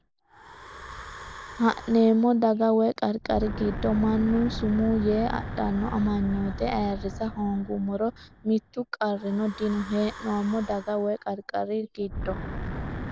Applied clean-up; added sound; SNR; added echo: none; Wind / Breathing; 10 dB; none.